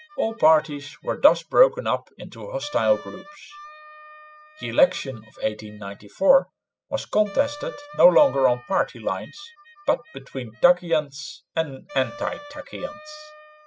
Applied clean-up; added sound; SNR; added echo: classical method spectral subtraction.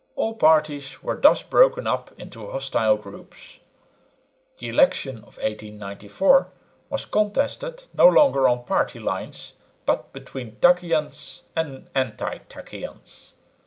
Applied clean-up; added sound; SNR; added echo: none; none; none; none.